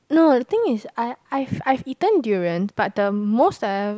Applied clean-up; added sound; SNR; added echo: none; none; none; none.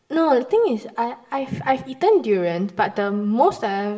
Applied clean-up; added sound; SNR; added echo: none; none; none; reverberation time 0.7 s.